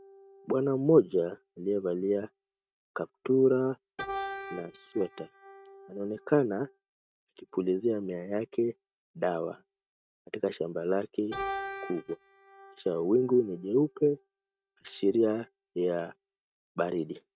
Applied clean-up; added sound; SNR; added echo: neural mask model RNNoise.